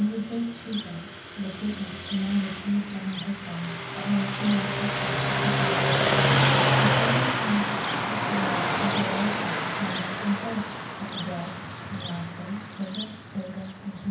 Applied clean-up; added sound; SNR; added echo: none; Car passing by; -3 dB; reverberation time 0.6 s.